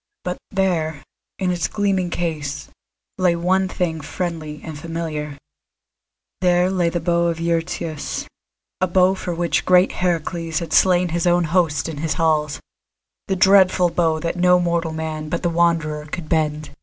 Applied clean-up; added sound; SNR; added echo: none; none; none; none.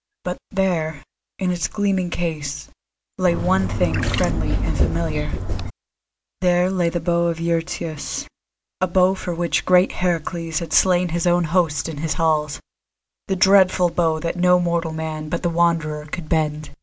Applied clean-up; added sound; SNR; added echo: none; Trickle, dribble / Chirp, tweet; 0 dB; none.